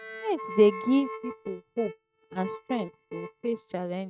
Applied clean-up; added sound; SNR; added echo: neural mask model RNNoise.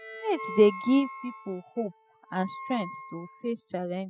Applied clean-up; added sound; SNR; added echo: classical method spectral subtraction.